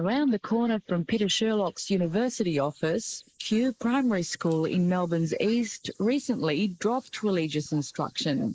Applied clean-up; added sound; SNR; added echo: neural mask model Resemble Enhance denoiser.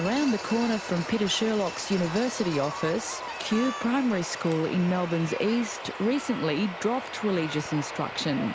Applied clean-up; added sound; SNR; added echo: none; Bird vocalization, bird call, bird song; 11 dB; none.